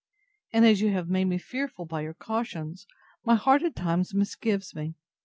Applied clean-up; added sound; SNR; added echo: none; none; none; none.